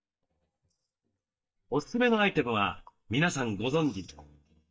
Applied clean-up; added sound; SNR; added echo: neural mask model DeepFilterNet 3.